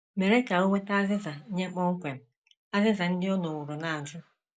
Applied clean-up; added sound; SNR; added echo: none; none; none; none.